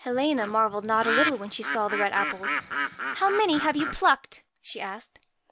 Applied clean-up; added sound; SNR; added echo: none; Bird; 4 dB; none.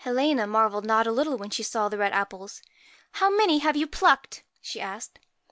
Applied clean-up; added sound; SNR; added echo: none; none; none; none.